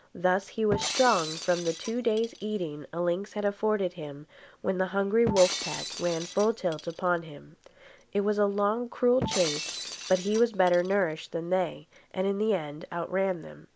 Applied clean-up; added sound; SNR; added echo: none; Shatter; 10 dB; none.